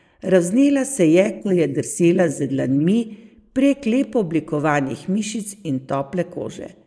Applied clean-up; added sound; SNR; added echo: neural mask model Resemble Enhance denoiser.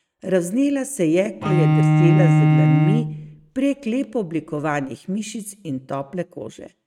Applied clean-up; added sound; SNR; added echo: neural mask model RNNoise.